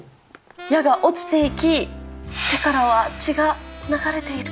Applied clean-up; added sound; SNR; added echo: none; none; none; none.